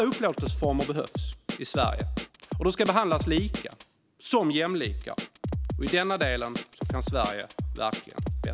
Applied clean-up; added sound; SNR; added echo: none; Drum kit; 4 dB; none.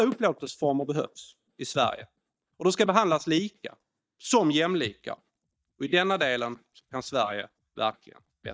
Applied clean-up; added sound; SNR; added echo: neural mask model DeepFilterNet 3.